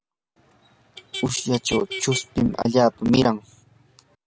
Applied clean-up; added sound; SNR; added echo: none; Motor vehicle (road); 15 dB; none.